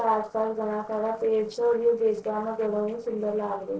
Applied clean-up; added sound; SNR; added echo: neural separator model SepFormer DNS4.